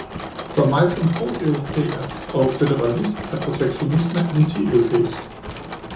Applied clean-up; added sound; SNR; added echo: none; Mechanisms; 10 dB; reverberation time 0.6 s.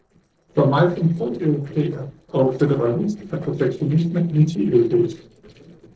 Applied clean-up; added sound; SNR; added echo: neural separator model SepFormer DNS4.